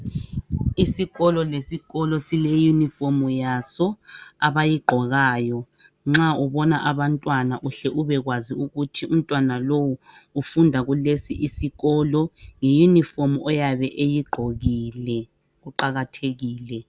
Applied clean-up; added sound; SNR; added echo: none; none; none; none.